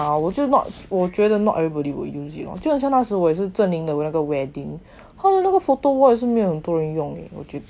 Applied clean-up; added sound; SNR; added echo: none; none; none; none.